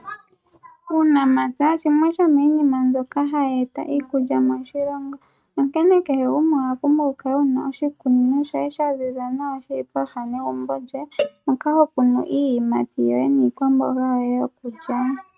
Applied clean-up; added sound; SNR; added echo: neural mask model RNNoise.